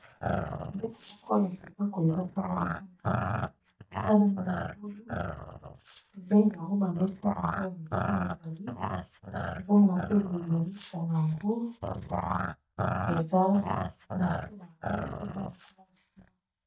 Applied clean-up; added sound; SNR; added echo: neural mask model DeepFilterNet 3.